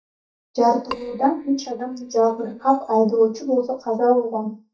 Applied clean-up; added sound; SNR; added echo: neural mask model DeepFilterNet 3.